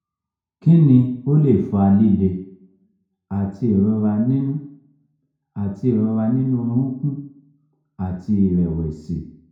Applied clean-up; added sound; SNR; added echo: none; none; none; reverberation time 0.5 s.